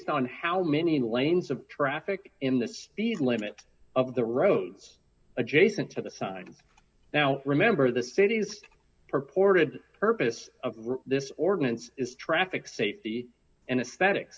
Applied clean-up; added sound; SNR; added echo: none; none; none; none.